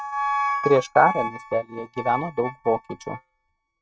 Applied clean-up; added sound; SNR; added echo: neural mask model RNNoise.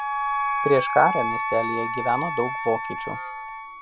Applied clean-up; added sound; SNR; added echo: none; Wind instrument, woodwind instrument + Wind instrument, woodwind instrument; 2 dB; none.